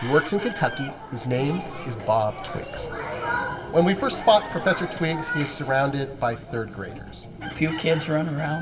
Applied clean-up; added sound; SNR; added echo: none; Chicken, rooster; 17 dB; reverberation time 1.8 s.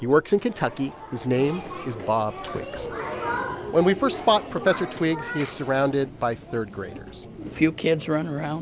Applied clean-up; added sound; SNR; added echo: none; none; none; none.